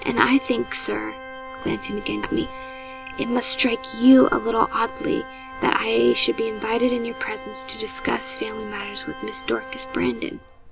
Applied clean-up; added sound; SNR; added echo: none; Organ; 14 dB; none.